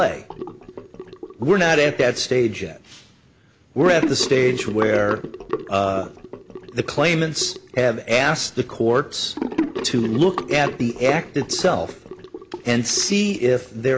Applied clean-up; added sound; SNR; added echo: none; Sink (filling or washing) / Gurgling; 10 dB; none.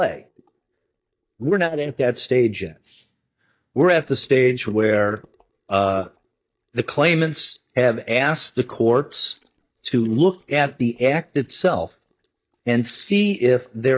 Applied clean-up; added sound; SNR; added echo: neural mask model DeepFilterNet 3.